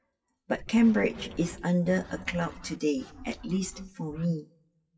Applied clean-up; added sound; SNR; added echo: classical method WPE with log-MMSE.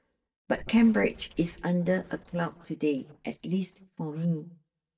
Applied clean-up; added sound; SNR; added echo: neural mask model DeepFilterNet 3.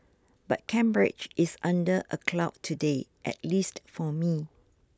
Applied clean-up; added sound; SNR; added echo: none; none; none; none.